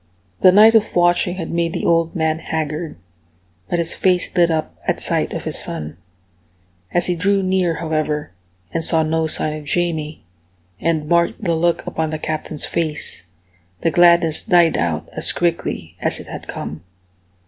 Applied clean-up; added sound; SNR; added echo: none; none; none; none.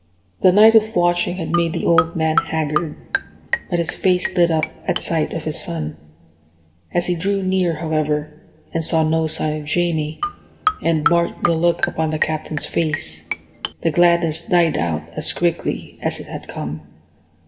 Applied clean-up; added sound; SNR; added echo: none; Marimba, xylophone; 6 dB; reverberation time 2.9 s.